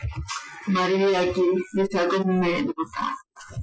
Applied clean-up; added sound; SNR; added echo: classical method Wiener filter.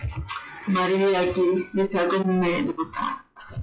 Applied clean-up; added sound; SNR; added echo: classical method log-MMSE.